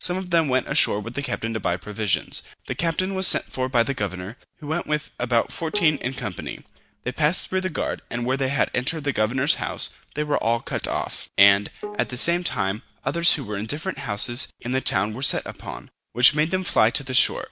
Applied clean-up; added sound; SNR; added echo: none; Bowed string instrument; 16 dB; none.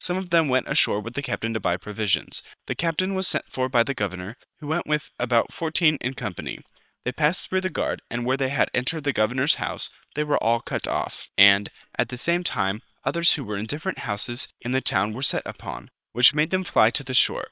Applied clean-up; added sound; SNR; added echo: neural separator model SepFormer WHAM!.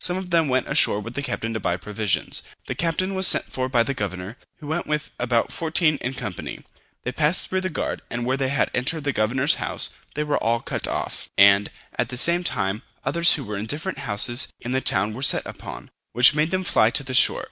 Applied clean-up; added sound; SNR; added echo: none; none; none; none.